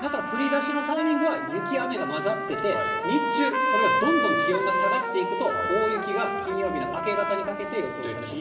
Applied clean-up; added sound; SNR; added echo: none; Trumpet; 0 dB; reverberation time 2.0 s.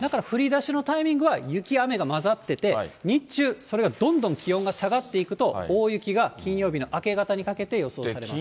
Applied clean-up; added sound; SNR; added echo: none; none; none; none.